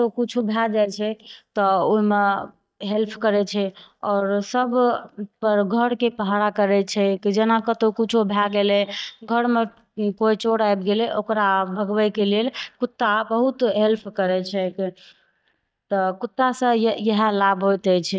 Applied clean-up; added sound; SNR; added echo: neural mask model DeepFilterNet 3.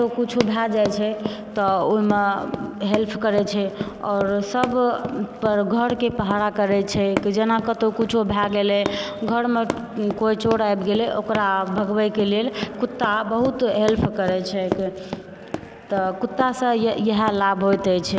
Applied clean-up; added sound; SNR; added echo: none; Run; 12 dB; none.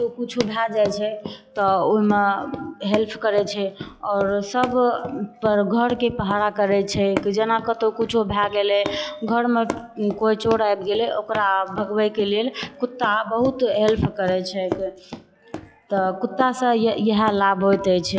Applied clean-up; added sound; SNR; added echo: classical method log-MMSE.